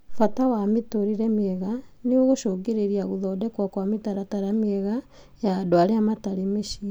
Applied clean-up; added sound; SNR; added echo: none; none; none; none.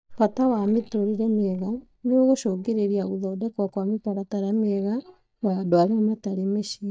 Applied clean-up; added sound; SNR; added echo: neural mask model DeepFilterNet 3.